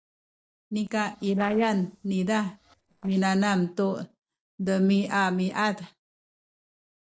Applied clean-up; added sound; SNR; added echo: neural separator model SepFormer DNS4.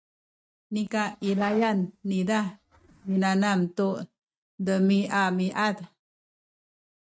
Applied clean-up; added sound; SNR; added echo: neural mask model RNNoise.